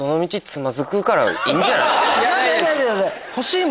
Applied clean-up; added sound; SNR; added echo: none; none; none; none.